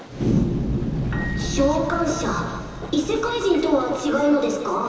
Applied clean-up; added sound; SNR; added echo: none; Train; 19 dB; reverberation time 0.7 s.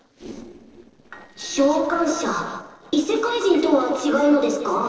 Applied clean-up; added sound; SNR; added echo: neural separator model SepFormer DNS4.